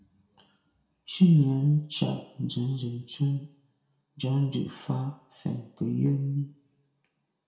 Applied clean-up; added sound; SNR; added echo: none; none; none; reverberation time 0.6 s.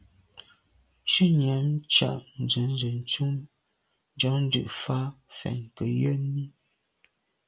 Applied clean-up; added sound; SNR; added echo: none; none; none; none.